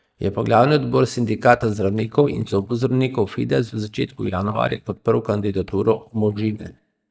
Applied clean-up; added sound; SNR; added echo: neural mask model DeepFilterNet 3.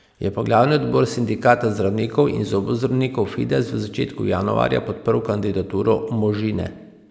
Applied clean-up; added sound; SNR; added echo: none; none; none; none.